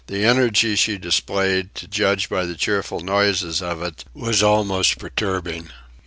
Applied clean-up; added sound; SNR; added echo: none; none; none; none.